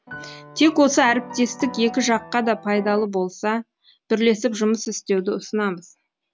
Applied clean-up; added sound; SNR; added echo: none; Piano; 15 dB; none.